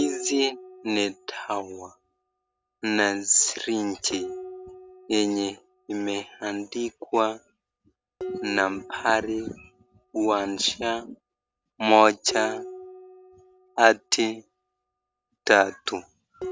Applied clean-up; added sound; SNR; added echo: none; Dishes, pots, and pans; 15 dB; none.